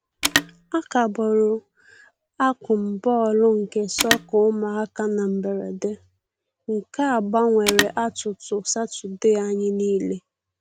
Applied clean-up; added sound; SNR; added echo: none; Telephone; 8 dB; none.